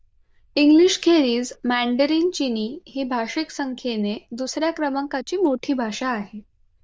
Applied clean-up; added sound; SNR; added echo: neural diffusion model UNIVERSE++.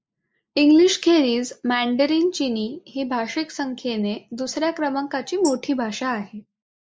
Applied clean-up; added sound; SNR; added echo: neural mask model Resemble Enhance denoiser.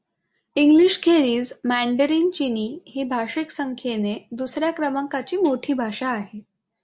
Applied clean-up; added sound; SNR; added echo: none; Tambourine; 17 dB; none.